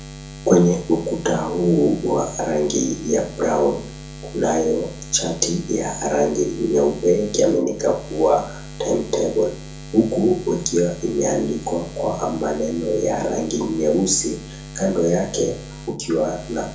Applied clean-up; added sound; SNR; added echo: none; Buzz; 15 dB; reverberation time 0.5 s.